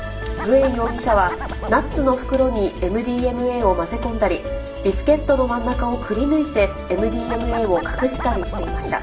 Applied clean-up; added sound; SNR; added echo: none; Scratching (performance technique); 11 dB; reverberation time 0.6 s.